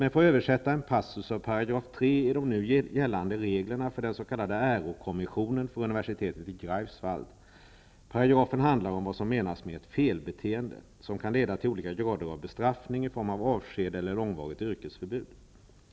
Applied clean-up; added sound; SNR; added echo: none; none; none; none.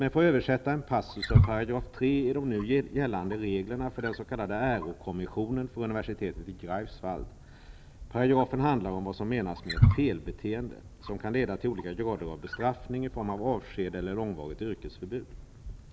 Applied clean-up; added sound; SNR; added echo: none; Wild animals; 4 dB; none.